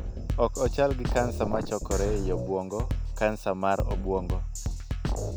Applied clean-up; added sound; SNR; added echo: none; Drum kit; 1 dB; none.